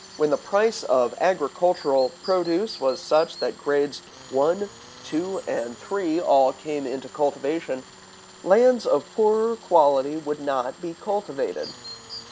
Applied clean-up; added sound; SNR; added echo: none; Chirp, tweet + Tools; 20 dB; none.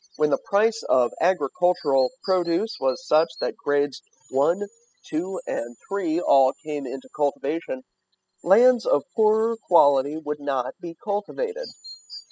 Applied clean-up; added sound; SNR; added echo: classical method spectral subtraction.